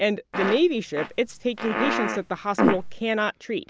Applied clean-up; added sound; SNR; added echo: none; Fart; 2 dB; none.